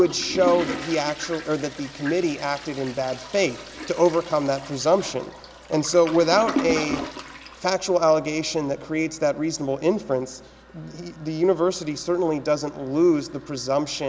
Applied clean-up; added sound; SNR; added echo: none; Toilet flush; 12 dB; none.